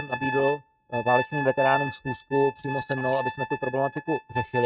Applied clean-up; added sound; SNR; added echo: neural mask model RNNoise.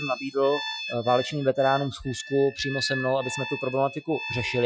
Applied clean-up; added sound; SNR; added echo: classical method Wiener filter.